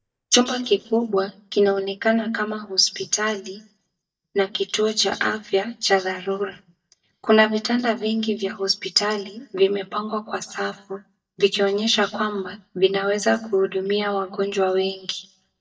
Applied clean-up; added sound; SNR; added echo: neural mask model DeepFilterNet 3.